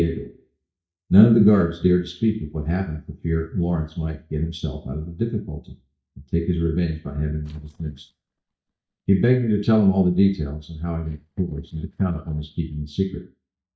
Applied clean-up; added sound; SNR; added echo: neural mask model DeepFilterNet 3.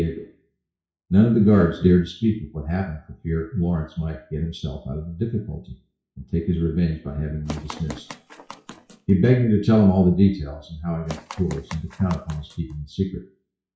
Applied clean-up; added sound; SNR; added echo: classical method WPE with log-MMSE.